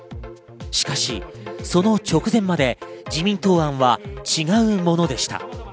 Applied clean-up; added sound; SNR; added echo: none; none; none; none.